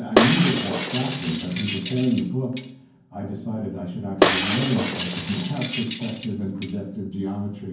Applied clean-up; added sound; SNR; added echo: none; Shatter; 1 dB; reverberation time 0.9 s.